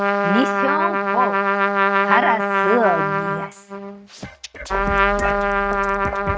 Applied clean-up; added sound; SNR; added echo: neural mask model RNNoise.